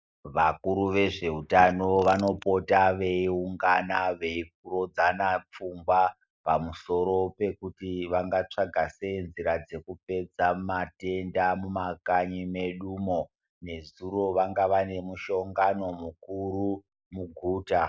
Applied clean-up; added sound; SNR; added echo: neural mask model Resemble Enhance denoiser.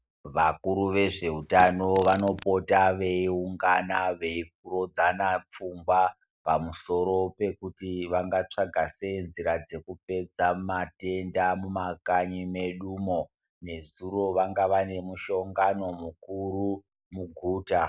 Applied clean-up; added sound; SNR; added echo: none; Fart; 13 dB; none.